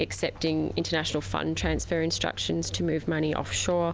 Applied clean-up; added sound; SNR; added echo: none; Breathing; 14 dB; none.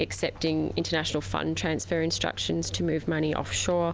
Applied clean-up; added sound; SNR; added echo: none; none; none; none.